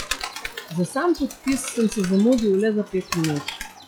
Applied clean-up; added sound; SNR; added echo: classical method log-MMSE.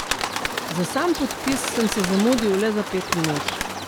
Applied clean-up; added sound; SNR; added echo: none; Bird; 4 dB; none.